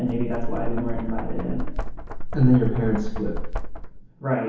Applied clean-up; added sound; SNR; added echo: none; Knock; 0 dB; reverberation time 2.2 s.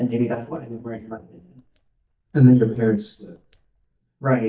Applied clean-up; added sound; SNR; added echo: neural mask model DeepFilterNet 3.